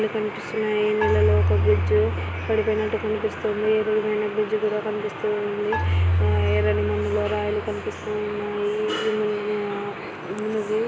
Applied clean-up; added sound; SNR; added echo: none; Marimba, xylophone; 2 dB; none.